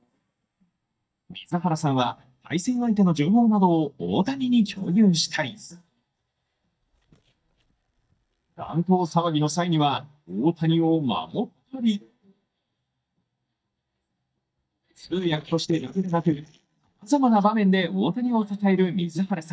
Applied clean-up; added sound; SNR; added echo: neural mask model DeepFilterNet 3.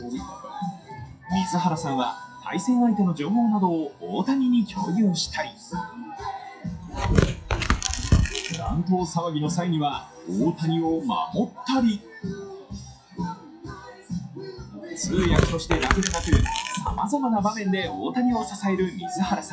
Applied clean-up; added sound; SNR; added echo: classical method WPE with log-MMSE.